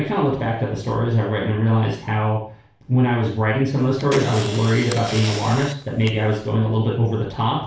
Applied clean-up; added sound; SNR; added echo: none; Camera; 13 dB; reverberation time 0.4 s.